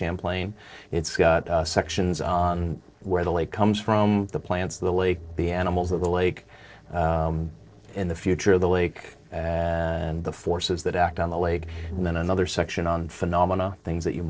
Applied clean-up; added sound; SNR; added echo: neural separator model SepFormer DNS4.